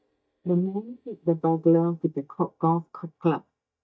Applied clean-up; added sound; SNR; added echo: neural mask model DeepFilterNet 3.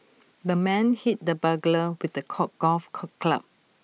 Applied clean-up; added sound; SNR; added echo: none; none; none; none.